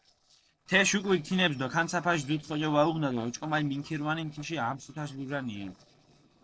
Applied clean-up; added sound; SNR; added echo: neural separator model SepFormer DNS4.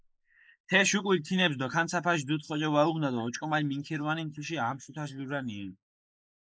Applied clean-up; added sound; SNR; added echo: neural mask model Resemble Enhance denoiser.